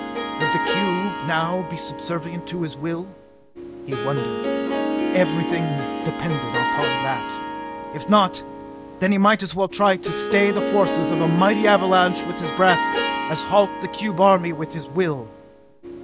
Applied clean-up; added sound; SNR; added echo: none; Harp; 4 dB; none.